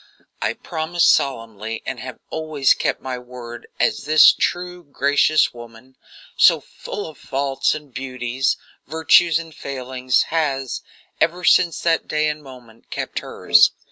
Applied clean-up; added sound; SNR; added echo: none; none; none; none.